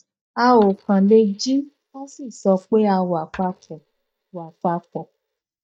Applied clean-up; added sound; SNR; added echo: neural mask model DeepFilterNet 3.